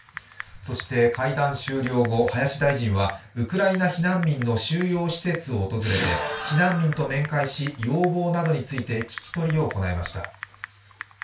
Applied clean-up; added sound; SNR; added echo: none; Typing; 17 dB; reverberation time 0.3 s.